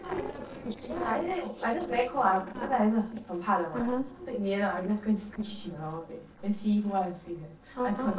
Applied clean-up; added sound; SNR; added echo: neural separator model SepFormer DNS4.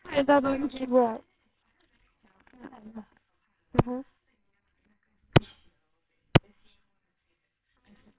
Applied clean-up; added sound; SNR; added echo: neural separator model SepFormer WHAMR!.